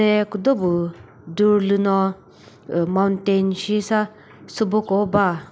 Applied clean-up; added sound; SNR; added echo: none; none; none; none.